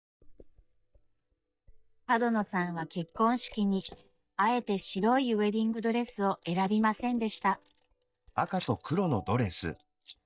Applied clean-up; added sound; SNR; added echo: neural mask model DeepFilterNet 3.